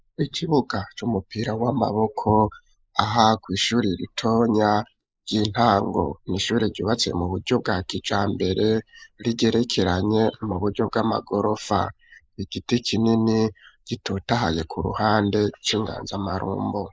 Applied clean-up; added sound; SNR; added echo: neural mask model Resemble Enhance denoiser.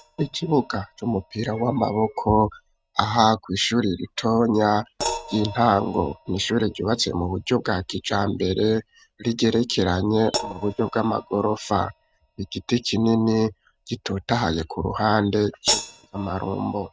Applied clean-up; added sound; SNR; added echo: neural mask model RNNoise.